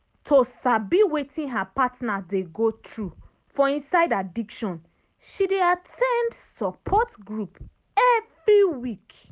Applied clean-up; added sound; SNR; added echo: none; none; none; none.